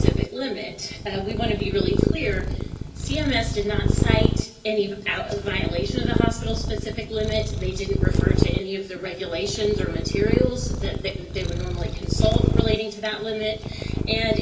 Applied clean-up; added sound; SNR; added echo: none; Purr; -3 dB; reverberation time 0.3 s.